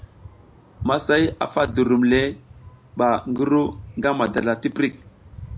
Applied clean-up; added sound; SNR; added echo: none; Dog; 17 dB; none.